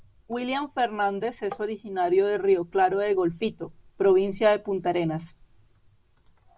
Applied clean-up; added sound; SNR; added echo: none; Tap; 15 dB; none.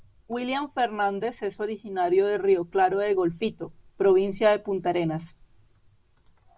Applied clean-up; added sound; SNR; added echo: none; none; none; none.